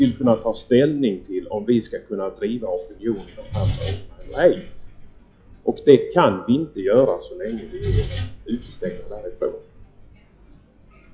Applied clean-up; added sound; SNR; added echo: classical method log-MMSE.